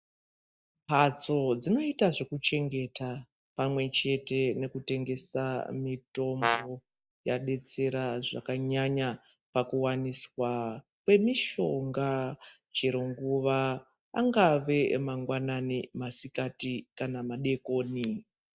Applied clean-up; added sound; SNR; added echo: neural mask model DeepFilterNet 3.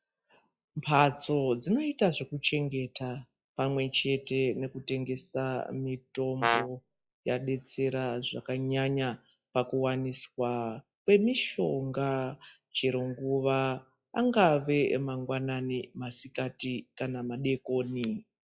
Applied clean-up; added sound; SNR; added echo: classical method log-MMSE.